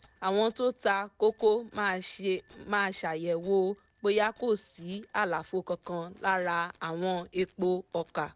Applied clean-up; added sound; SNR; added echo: none; Bicycle bell; 19 dB; none.